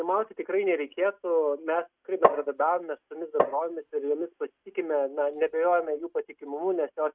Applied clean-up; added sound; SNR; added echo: neural mask model RNNoise.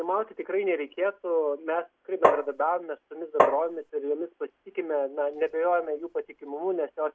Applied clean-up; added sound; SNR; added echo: none; Tap; -5 dB; none.